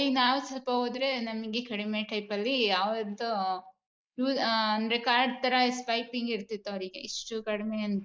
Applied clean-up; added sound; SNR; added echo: neural mask model Resemble Enhance denoiser.